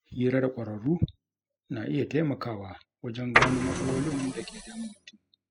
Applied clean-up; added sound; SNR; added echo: classical method spectral subtraction.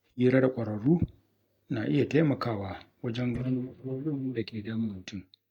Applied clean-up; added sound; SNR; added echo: neural mask model DeepFilterNet 3.